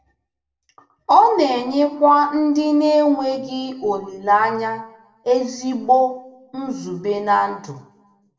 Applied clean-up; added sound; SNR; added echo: none; none; none; reverberation time 0.5 s.